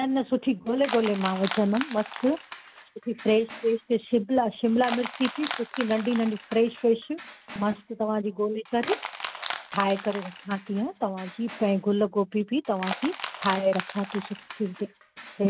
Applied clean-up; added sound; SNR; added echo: none; Crushing; 12 dB; none.